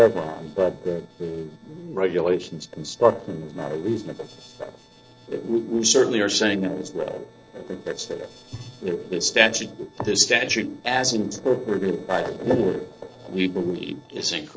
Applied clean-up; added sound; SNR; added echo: neural separator model SepFormer DNS4.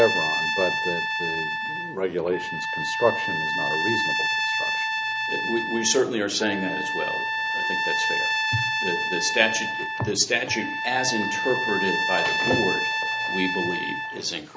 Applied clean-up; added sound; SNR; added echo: none; Trumpet; -1 dB; none.